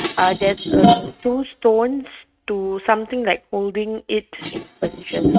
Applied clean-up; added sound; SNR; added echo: neural mask model RNNoise.